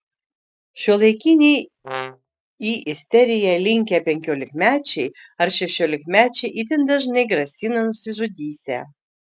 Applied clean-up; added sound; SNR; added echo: neural mask model RNNoise.